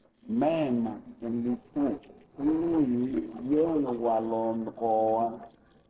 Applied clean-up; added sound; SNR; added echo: neural separator model SepFormer DNS4.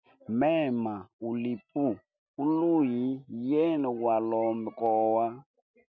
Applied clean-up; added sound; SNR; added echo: none; none; none; none.